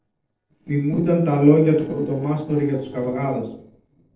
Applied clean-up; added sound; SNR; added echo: neural separator model SepFormer DNS4.